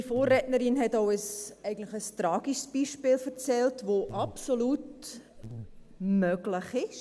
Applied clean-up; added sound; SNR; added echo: none; Buzz; 16 dB; none.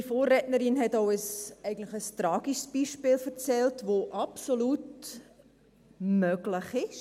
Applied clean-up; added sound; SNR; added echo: none; none; none; none.